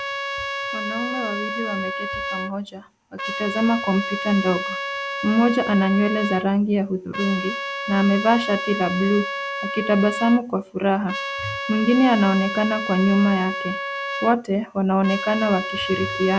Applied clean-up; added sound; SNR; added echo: none; Trumpet; 7 dB; none.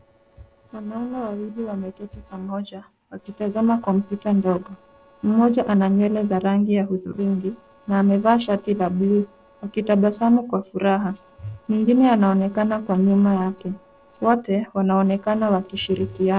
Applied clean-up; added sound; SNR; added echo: neural separator model SepFormer DNS4.